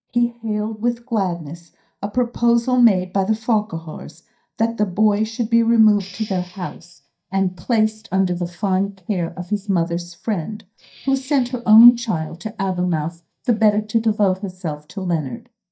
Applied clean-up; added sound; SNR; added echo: neural mask model DeepFilterNet 3.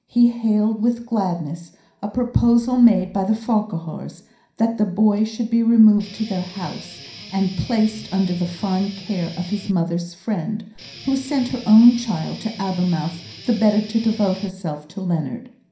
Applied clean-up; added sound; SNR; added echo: none; Guitar; 18 dB; reverberation time 0.5 s.